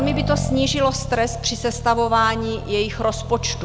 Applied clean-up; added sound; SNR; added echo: none; Accelerating, revving, vroom; 6 dB; none.